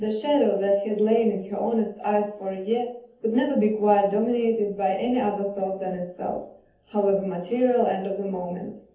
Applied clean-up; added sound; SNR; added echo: none; none; none; reverberation time 0.6 s.